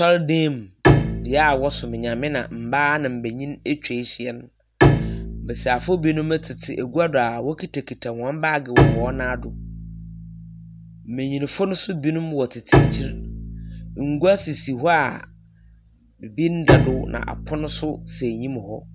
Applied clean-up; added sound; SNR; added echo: none; Bowed string instrument; 1 dB; none.